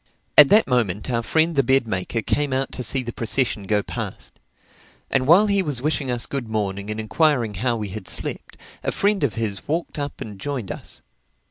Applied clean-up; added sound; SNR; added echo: none; none; none; none.